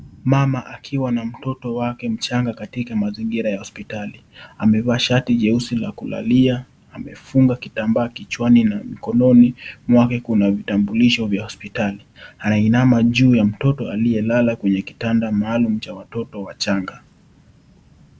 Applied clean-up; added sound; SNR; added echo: none; none; none; none.